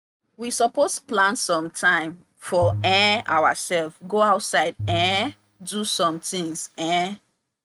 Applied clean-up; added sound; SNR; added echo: neural mask model RNNoise.